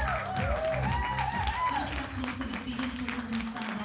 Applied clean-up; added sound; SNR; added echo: none; Applause / Cheering; -1 dB; reverberation time 0.6 s.